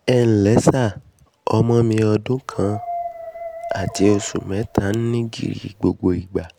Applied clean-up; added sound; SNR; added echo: none; Dog; 13 dB; none.